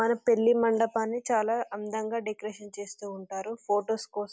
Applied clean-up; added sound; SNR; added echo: none; none; none; none.